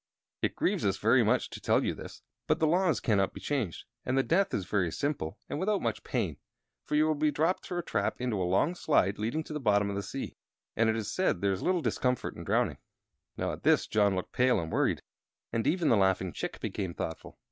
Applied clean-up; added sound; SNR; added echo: none; none; none; none.